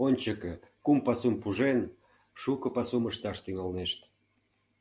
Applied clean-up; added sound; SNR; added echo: none; none; none; none.